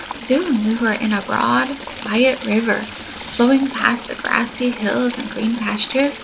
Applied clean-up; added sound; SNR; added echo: none; Packing tape, duct tape + Stream / Trickle, dribble; 11 dB; none.